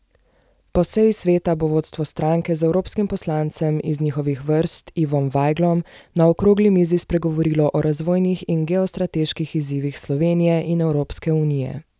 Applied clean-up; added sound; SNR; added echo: none; none; none; none.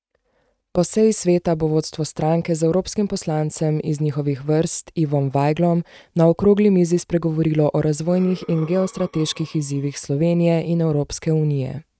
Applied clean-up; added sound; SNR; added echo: neural mask model RNNoise.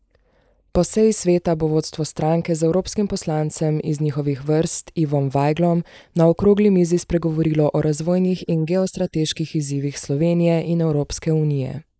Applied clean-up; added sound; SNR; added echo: neural mask model Resemble Enhance denoiser.